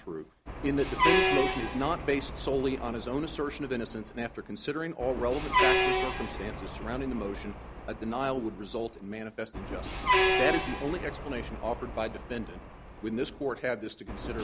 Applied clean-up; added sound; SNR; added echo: none; Truck; -1 dB; none.